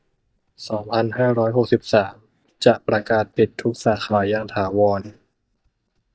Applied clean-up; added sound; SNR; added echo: neural mask model DeepFilterNet 3.